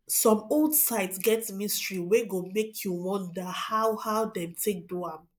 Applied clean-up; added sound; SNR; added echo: neural mask model Resemble Enhance denoiser.